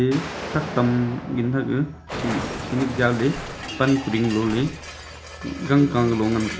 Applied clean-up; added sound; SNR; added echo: none; Explosion; 11 dB; reverberation time 0.4 s.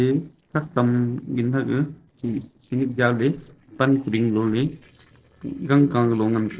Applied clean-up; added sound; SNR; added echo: neural separator model SepFormer DNS4.